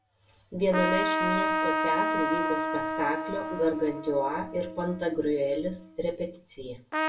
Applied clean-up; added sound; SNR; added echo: none; Trumpet; 1 dB; reverberation time 0.3 s.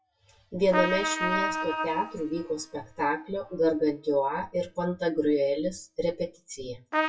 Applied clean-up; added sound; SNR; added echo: classical method WPE with log-MMSE.